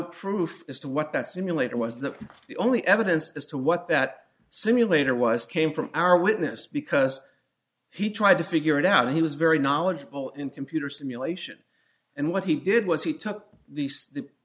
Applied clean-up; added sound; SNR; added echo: neural mask model Resemble Enhance denoiser.